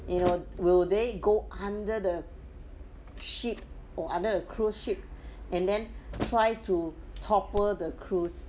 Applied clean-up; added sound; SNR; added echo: none; Slam + Crack; 15 dB; none.